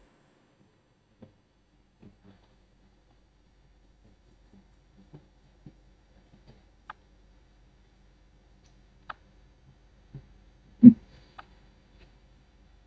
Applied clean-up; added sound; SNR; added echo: neural mask model DeepFilterNet 3.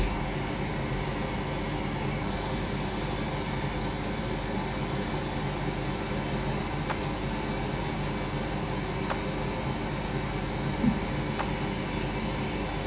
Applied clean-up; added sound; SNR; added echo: none; Clapping; 15 dB; reverberation time 0.3 s.